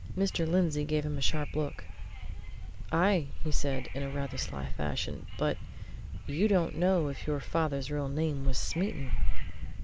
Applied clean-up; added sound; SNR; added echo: none; Subway, metro, underground / Wind; 11 dB; none.